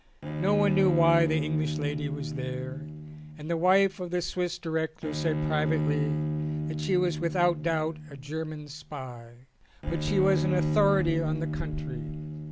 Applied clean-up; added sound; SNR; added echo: none; Bowed string instrument; 2 dB; none.